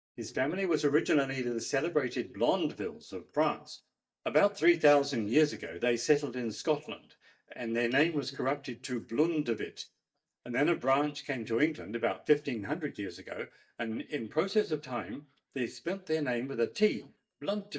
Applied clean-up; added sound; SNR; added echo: neural mask model DeepFilterNet 3.